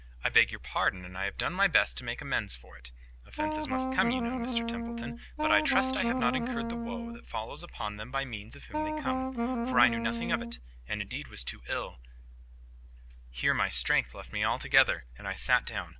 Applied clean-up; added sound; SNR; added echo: none; Wind instrument, woodwind instrument; -1 dB; none.